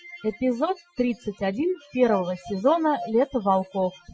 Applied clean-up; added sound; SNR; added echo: classical method Wiener filter.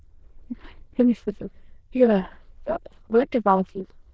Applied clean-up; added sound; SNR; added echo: neural diffusion model UNIVERSE++.